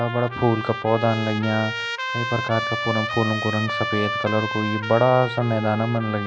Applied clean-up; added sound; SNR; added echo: none; Trumpet; 6 dB; none.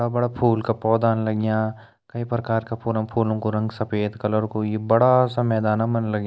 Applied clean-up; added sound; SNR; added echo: none; none; none; none.